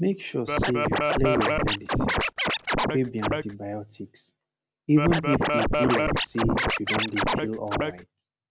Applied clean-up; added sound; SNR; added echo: none; Scratching (performance technique); -4 dB; none.